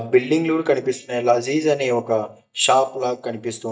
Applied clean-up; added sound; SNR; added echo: neural mask model DeepFilterNet 3.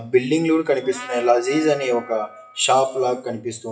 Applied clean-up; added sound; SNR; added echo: classical method WPE with log-MMSE.